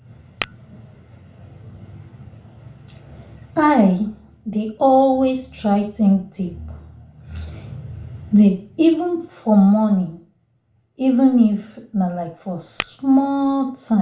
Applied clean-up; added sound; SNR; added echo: none; Tap / Glass; 13 dB; reverberation time 0.4 s.